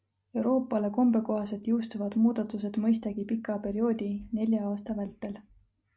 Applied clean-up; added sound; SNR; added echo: none; none; none; none.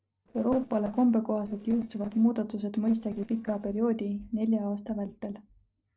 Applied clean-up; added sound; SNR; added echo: neural separator model SepFormer DNS4.